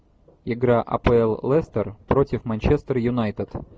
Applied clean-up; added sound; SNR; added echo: none; none; none; none.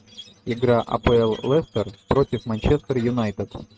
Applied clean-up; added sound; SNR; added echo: neural mask model RNNoise.